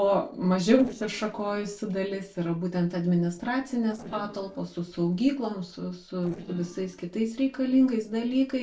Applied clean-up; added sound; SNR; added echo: neural separator model SepFormer DNS4.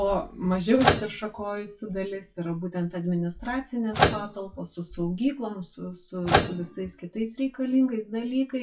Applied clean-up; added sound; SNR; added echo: classical method WPE with log-MMSE.